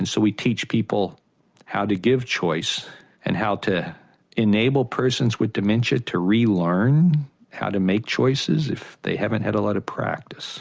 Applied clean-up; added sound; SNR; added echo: none; none; none; none.